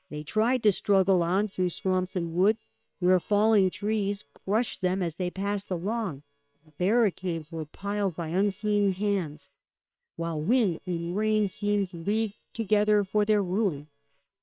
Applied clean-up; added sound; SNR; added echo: neural separator model SepFormer WHAM!.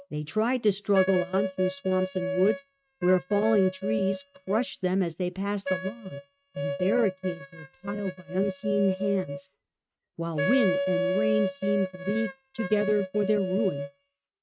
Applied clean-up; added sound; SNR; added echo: neural mask model RNNoise.